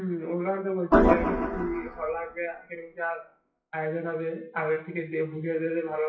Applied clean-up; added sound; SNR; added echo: classical method WPE with log-MMSE.